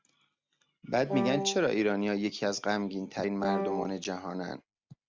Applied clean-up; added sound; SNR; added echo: none; Wind instrument, woodwind instrument; 2 dB; none.